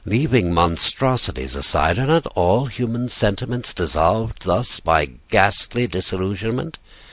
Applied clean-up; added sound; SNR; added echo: none; none; none; none.